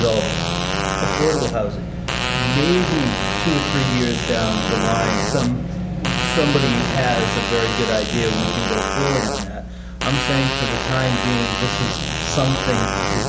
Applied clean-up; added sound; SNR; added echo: none; Fart; 3 dB; none.